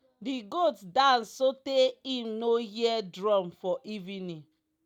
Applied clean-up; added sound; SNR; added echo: none; none; none; none.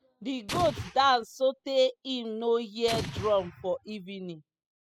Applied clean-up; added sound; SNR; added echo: classical method spectral subtraction.